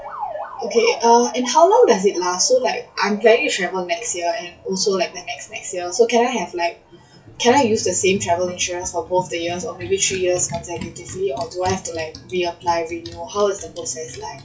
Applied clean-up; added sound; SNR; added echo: classical method WPE with log-MMSE.